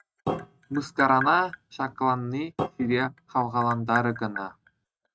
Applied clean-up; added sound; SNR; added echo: neural mask model RNNoise.